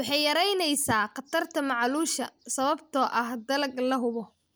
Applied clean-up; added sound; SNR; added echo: none; none; none; none.